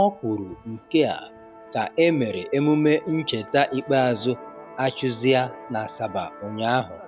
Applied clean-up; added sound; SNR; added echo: none; Musical instrument; 18 dB; none.